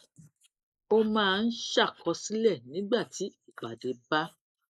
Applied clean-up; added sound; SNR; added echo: neural mask model Resemble Enhance denoiser.